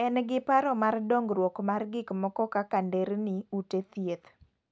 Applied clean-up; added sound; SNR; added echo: none; none; none; none.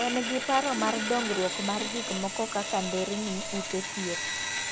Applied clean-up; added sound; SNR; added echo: none; Sawing; 2 dB; none.